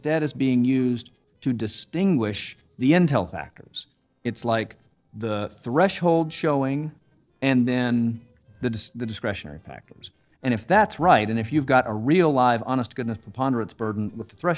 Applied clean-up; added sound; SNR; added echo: neural separator model SepFormer DNS4.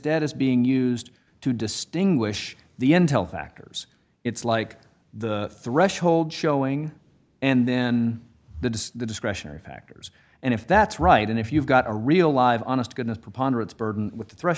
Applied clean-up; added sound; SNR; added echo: none; none; none; none.